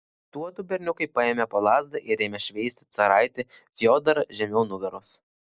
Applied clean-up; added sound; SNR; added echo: none; none; none; none.